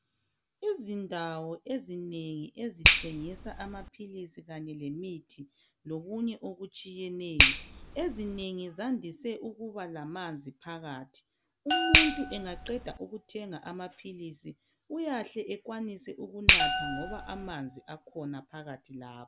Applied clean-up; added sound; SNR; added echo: none; Finger snapping + Glass; -4 dB; none.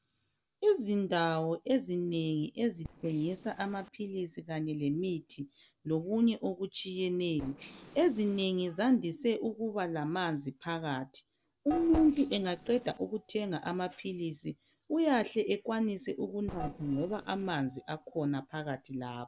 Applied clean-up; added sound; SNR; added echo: neural separator model SepFormer DNS4.